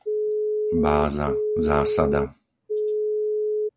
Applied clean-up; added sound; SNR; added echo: none; Telephone; -3 dB; none.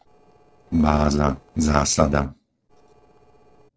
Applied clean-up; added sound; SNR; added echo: neural separator model SepFormer DNS4.